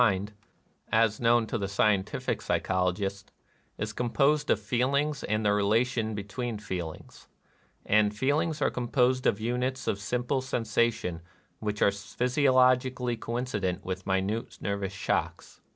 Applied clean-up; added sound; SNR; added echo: none; none; none; none.